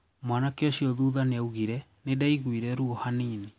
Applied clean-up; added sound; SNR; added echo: none; none; none; none.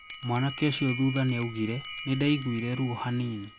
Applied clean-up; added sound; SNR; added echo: none; Bell; 12 dB; none.